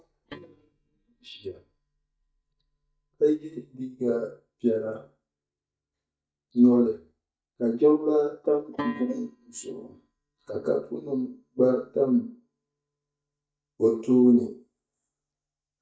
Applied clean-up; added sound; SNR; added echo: neural mask model DeepFilterNet 3.